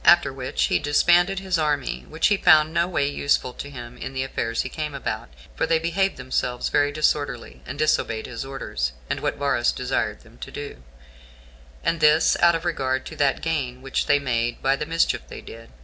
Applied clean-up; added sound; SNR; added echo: none; none; none; none.